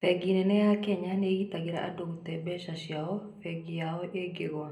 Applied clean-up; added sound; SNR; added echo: none; none; none; reverberation time 0.5 s.